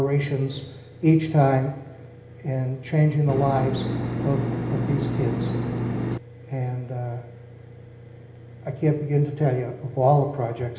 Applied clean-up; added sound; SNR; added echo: none; Engine; 2 dB; reverberation time 1.0 s.